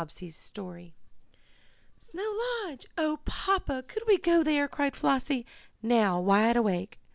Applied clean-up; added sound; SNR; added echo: none; none; none; none.